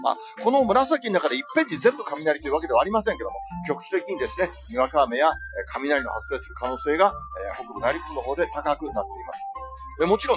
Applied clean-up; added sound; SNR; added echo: classical method Wiener filter.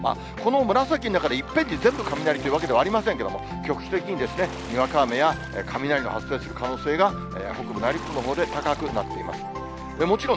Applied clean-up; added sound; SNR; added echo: none; Water / Splash, splatter; 17 dB; none.